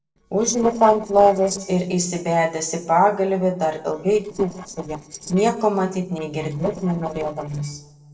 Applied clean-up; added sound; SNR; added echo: neural separator model SepFormer DNS4.